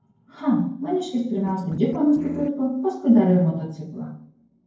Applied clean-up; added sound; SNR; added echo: neural separator model SepFormer DNS4.